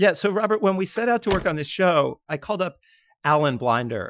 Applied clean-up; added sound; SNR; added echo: classical method Wiener filter.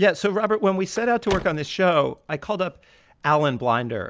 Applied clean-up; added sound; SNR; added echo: none; Car; 17 dB; none.